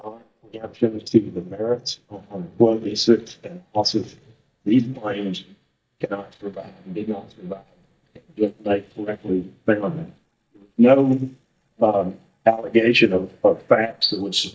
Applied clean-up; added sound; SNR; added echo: neural mask model DeepFilterNet 3.